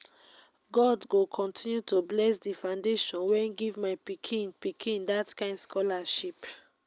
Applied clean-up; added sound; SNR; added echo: none; none; none; none.